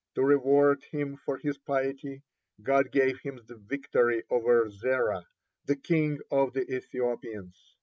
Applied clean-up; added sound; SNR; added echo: none; none; none; none.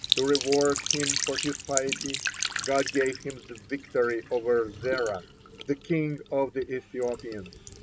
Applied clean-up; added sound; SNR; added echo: none; Trickle, dribble / Sink (filling or washing); 5 dB; none.